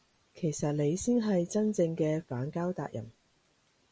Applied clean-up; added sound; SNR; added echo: none; none; none; none.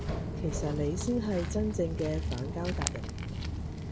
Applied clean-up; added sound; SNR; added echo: none; Walk, footsteps; 0 dB; none.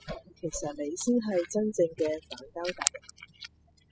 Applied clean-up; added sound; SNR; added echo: classical method spectral subtraction.